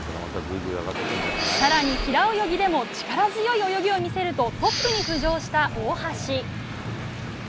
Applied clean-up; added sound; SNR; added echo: none; Respiratory sounds; 6 dB; none.